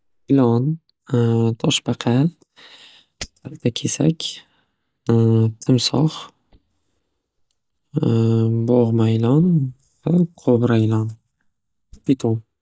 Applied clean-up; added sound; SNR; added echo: neural mask model DeepFilterNet 3.